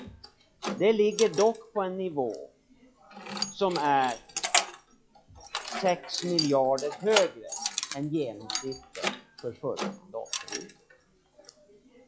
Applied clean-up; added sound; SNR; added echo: classical method log-MMSE.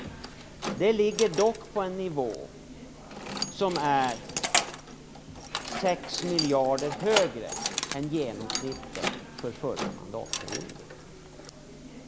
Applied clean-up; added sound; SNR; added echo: none; Keys jangling; 5 dB; none.